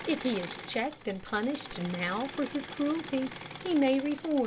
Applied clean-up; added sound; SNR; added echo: none; Engine / Mechanisms; 11 dB; none.